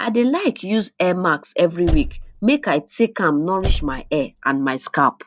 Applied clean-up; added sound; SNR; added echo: none; Slam / Car; 5 dB; none.